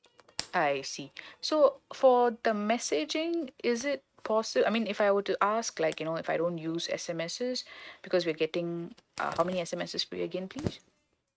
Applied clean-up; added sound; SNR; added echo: neural mask model RNNoise.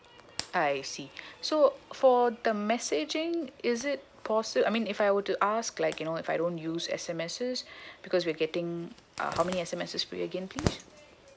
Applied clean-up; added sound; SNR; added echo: none; Zipper (clothing); 15 dB; none.